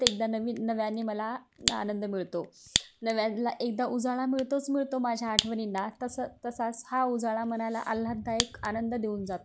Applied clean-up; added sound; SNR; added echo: none; Fire; 7 dB; none.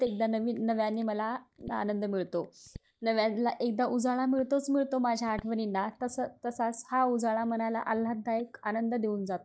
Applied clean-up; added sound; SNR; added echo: neural mask model DeepFilterNet 3.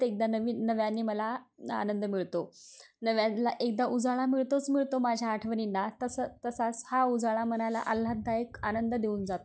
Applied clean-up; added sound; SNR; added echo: none; none; none; none.